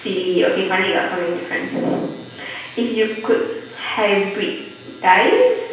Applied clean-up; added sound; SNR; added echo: none; none; none; reverberation time 0.9 s.